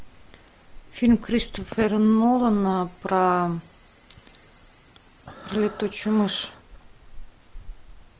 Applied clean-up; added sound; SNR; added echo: none; Chewing, mastication + Breathing; 18 dB; none.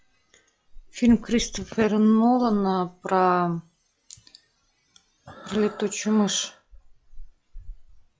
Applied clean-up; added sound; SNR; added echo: classical method log-MMSE.